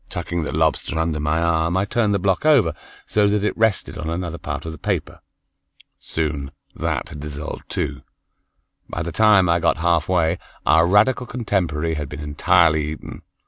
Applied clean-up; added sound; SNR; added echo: none; none; none; none.